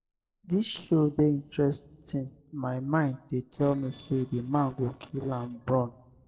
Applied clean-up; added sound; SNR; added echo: neural separator model SepFormer DNS4.